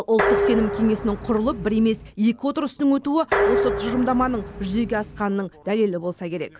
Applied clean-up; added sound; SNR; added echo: none; Dishes, pots, and pans; 4 dB; none.